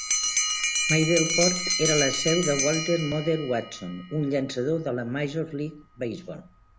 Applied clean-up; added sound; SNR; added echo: none; Bell; 2 dB; none.